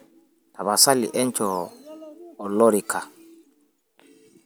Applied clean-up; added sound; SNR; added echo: none; none; none; none.